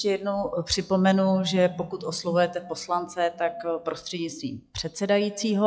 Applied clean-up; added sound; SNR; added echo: classical method log-MMSE.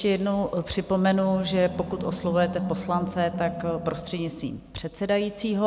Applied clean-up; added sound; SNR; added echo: none; Animal; 10 dB; none.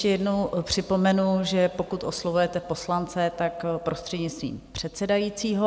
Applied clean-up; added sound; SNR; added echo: none; none; none; none.